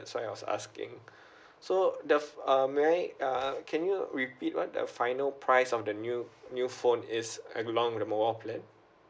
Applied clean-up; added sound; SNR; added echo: none; none; none; none.